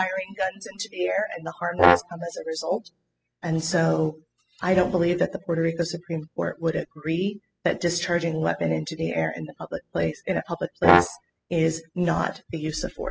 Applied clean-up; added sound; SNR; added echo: classical method spectral subtraction.